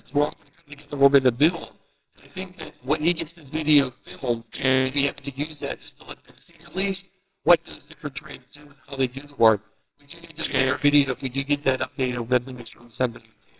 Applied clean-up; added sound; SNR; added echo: neural separator model SepFormer WHAMR!.